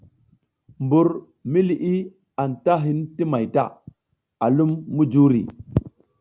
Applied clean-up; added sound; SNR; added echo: none; none; none; none.